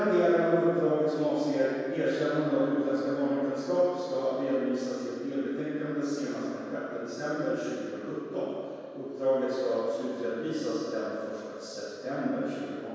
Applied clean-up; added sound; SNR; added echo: none; none; none; reverberation time 2.2 s.